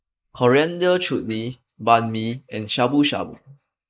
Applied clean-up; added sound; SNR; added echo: neural mask model Resemble Enhance denoiser.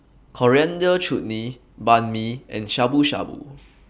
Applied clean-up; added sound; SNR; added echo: none; none; none; none.